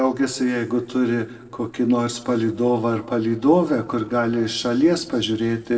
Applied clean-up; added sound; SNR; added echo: neural separator model SepFormer DNS4.